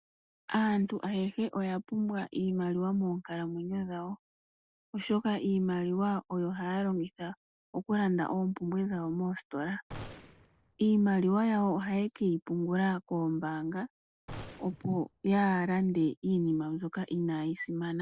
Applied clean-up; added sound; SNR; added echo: neural separator model SepFormer DNS4.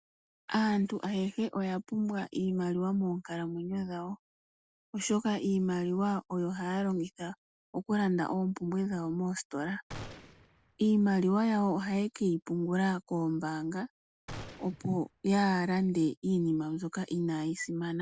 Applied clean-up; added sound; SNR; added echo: none; Gunshot, gunfire; 16 dB; none.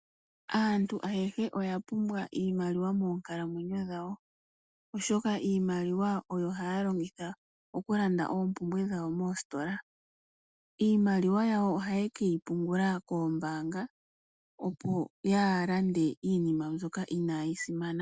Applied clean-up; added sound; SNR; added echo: none; none; none; none.